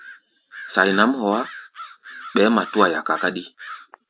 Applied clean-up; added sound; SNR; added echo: none; Bird vocalization, bird call, bird song; 17 dB; none.